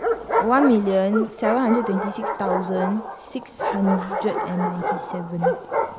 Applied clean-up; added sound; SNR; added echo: none; Bark; 3 dB; none.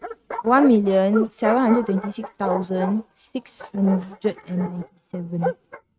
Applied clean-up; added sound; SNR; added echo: neural mask model RNNoise.